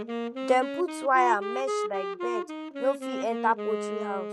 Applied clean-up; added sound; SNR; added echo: none; Wind instrument, woodwind instrument; 4 dB; none.